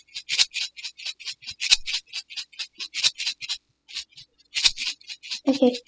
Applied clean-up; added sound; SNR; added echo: classical method spectral subtraction.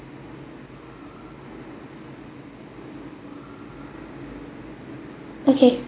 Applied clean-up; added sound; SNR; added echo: none; none; none; none.